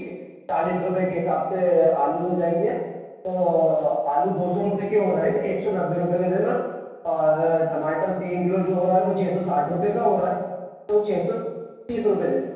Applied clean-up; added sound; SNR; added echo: none; none; none; reverberation time 1.2 s.